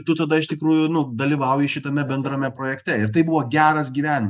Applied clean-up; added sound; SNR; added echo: neural mask model Resemble Enhance denoiser.